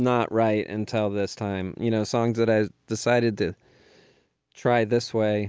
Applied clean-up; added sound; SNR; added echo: none; none; none; none.